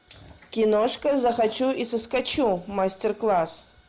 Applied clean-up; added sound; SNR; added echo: none; none; none; none.